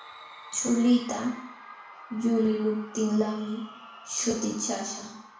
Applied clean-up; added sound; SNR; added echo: none; Crowd / Cheering; 18 dB; reverberation time 0.7 s.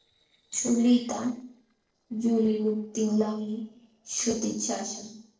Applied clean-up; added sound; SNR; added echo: neural separator model SepFormer DNS4.